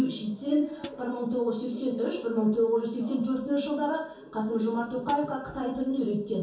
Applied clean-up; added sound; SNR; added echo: none; Hi-hat; 13 dB; reverberation time 0.6 s.